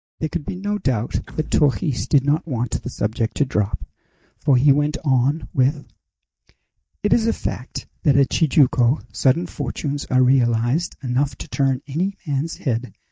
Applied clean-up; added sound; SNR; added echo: neural mask model DeepFilterNet 3.